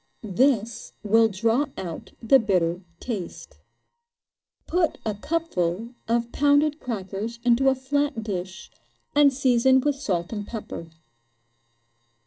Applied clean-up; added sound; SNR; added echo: neural separator model SepFormer DNS4.